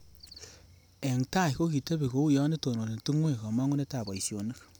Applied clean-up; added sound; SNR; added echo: none; none; none; none.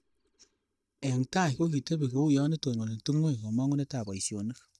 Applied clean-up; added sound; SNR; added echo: neural mask model DeepFilterNet 3.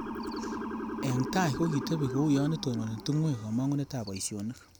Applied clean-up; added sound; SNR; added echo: none; Motor vehicle (road) / Siren; 7 dB; none.